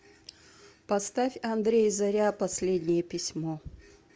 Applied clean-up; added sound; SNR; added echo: none; none; none; none.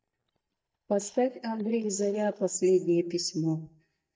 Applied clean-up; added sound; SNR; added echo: neural mask model DeepFilterNet 3.